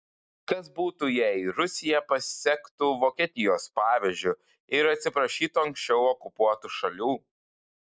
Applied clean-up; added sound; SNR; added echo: none; none; none; none.